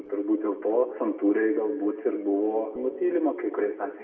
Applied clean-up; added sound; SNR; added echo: none; none; none; reverberation time 1.4 s.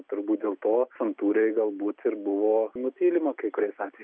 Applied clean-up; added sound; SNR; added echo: none; none; none; none.